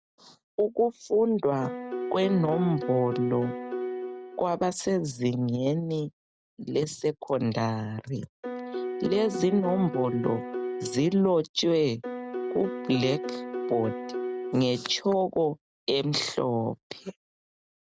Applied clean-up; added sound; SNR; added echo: none; Piano; 6 dB; none.